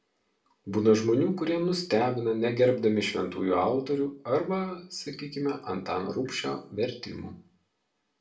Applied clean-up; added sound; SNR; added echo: none; none; none; reverberation time 0.3 s.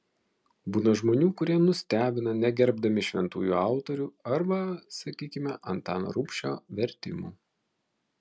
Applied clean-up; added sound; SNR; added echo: none; none; none; none.